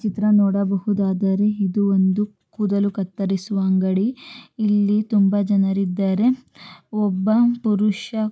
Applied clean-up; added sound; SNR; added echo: none; none; none; none.